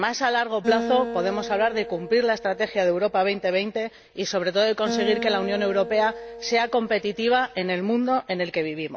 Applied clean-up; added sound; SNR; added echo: none; Acoustic guitar; 11 dB; none.